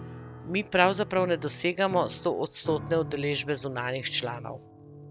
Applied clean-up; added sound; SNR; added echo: none; Piano; 13 dB; none.